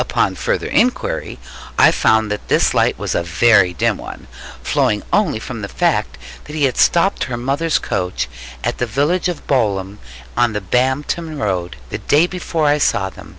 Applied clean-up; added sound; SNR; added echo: none; none; none; none.